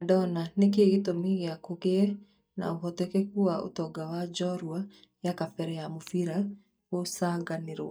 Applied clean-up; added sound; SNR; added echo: neural mask model DeepFilterNet 3.